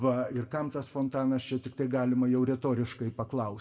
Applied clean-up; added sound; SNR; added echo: none; none; none; reverberation time 1.0 s.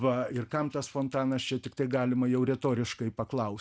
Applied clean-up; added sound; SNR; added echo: none; none; none; none.